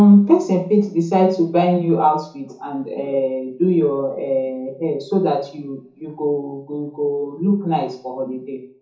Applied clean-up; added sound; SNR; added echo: none; none; none; reverberation time 0.6 s.